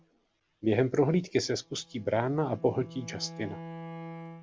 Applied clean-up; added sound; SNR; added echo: none; Bowed string instrument; 15 dB; none.